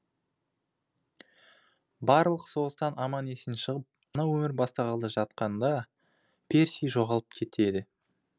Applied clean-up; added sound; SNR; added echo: none; none; none; none.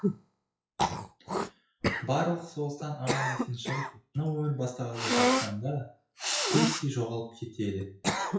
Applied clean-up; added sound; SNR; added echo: classical method WPE with log-MMSE.